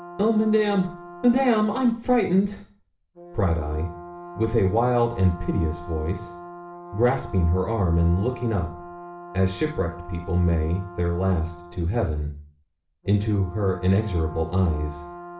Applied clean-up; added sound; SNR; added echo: none; Brass instrument; 16 dB; reverberation time 0.4 s.